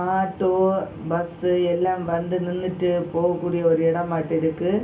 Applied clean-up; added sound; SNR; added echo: none; none; none; reverberation time 0.3 s.